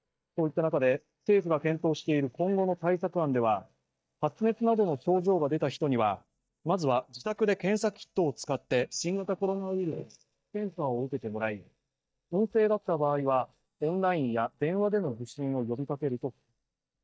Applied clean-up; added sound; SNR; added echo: neural mask model DeepFilterNet 3.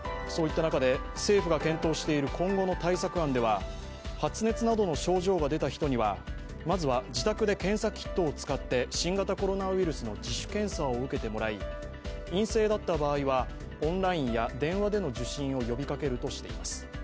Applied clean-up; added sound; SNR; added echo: none; none; none; none.